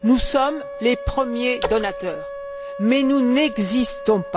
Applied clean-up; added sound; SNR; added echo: none; Splash, splatter + Wind instrument, woodwind instrument; 11 dB; none.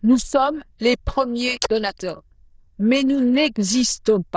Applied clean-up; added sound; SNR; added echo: neural diffusion model UNIVERSE++.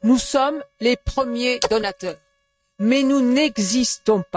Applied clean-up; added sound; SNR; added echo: neural mask model RNNoise.